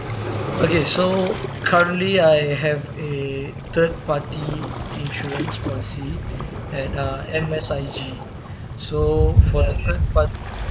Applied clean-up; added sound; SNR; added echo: none; Waves, surf; 1 dB; none.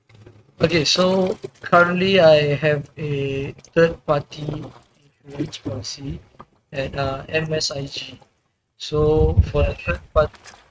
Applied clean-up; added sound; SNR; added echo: neural mask model RNNoise.